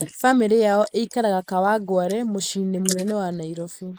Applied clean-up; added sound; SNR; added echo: neural mask model Resemble Enhance denoiser.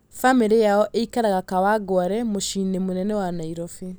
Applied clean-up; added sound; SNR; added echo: none; none; none; none.